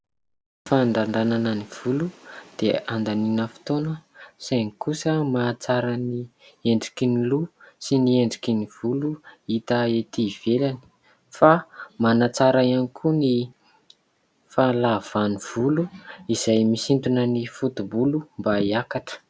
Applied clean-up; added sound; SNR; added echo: none; none; none; none.